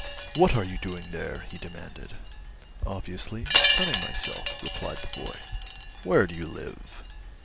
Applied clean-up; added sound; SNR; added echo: none; Wind chime; -2 dB; none.